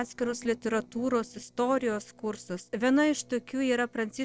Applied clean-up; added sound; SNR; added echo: neural separator model SepFormer DNS4.